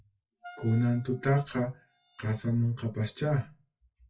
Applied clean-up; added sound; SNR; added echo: classical method WPE with log-MMSE.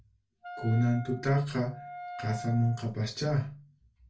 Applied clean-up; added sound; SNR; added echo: none; Wind instrument, woodwind instrument; 13 dB; reverberation time 0.2 s.